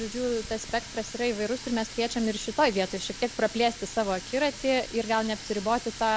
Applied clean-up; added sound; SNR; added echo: none; Water tap, faucet; 13 dB; none.